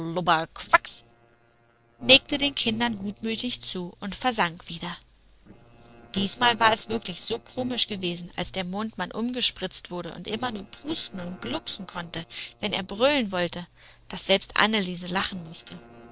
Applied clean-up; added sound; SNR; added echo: neural separator model SepFormer DNS4.